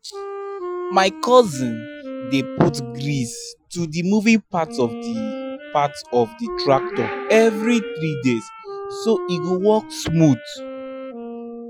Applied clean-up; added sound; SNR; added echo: classical method Wiener filter.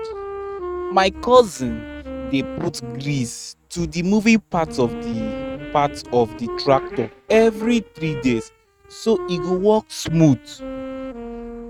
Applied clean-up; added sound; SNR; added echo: neural mask model RNNoise.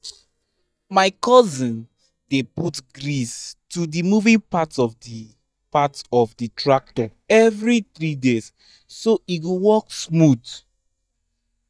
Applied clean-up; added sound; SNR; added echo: neural mask model DeepFilterNet 3.